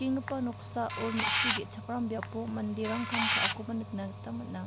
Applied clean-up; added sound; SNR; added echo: none; Camera; -3 dB; none.